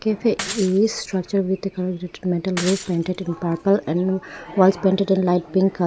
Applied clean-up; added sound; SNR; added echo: none; Shatter / Crushing; 13 dB; none.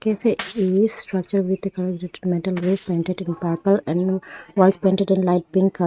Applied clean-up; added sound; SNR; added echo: neural mask model RNNoise.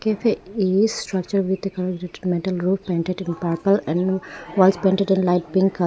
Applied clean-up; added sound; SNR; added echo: none; none; none; none.